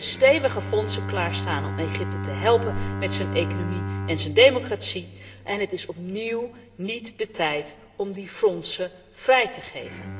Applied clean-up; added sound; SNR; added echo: none; Bowed string instrument; 7 dB; reverberation time 1.7 s.